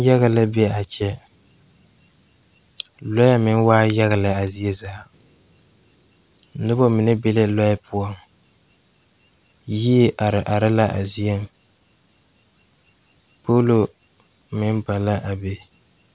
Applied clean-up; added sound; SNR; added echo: none; none; none; none.